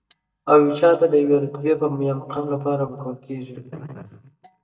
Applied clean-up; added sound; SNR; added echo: neural mask model DeepFilterNet 3.